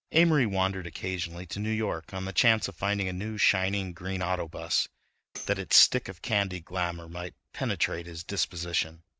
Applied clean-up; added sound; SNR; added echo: none; Tambourine; 19 dB; none.